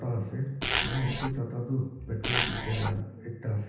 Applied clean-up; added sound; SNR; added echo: none; Zipper (clothing); -2 dB; reverberation time 0.9 s.